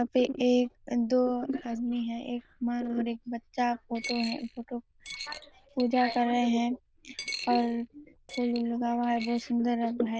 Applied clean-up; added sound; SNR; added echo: neural diffusion model UNIVERSE++.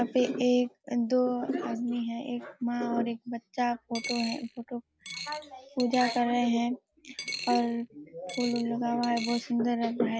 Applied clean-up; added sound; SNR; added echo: none; Coin (dropping); 12 dB; none.